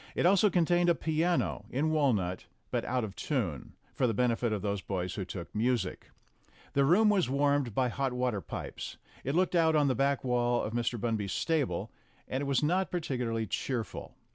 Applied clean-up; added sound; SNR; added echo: none; none; none; none.